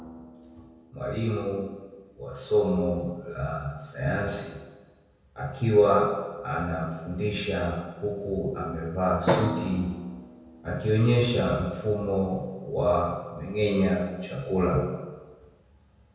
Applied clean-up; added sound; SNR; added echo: none; Drum; 12 dB; reverberation time 1.2 s.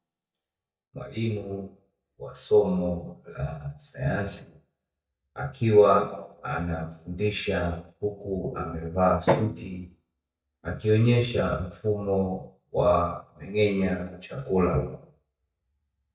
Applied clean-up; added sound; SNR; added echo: neural mask model DeepFilterNet 3.